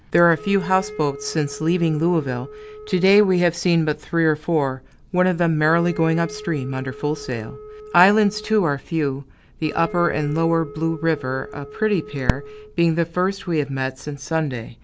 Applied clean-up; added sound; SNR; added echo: none; Wind instrument, woodwind instrument; 17 dB; none.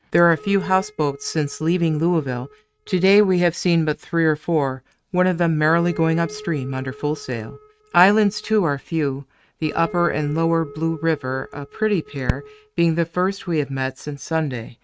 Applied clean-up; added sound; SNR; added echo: neural mask model RNNoise.